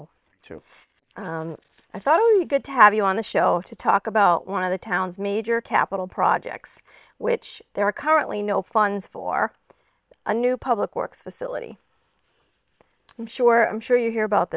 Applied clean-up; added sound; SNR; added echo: neural separator model SepFormer WHAM!.